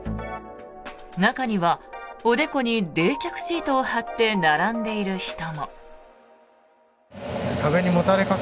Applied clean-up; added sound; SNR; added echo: none; none; none; none.